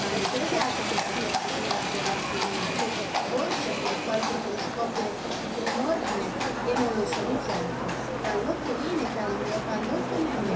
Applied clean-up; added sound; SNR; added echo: none; Livestock, farm animals, working animals; -3 dB; reverberation time 0.3 s.